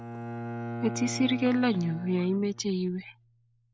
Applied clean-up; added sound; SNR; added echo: none; Bowed string instrument; 9 dB; none.